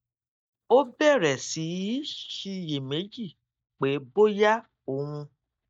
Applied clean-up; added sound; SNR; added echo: neural mask model DeepFilterNet 3.